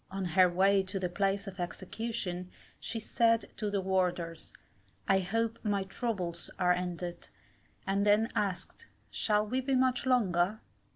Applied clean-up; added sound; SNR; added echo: none; none; none; none.